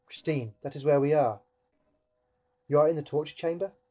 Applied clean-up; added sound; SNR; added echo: neural separator model SepFormer DNS4.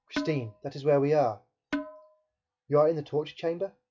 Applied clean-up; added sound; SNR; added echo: classical method log-MMSE.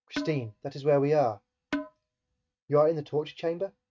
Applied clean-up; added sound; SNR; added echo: neural mask model RNNoise.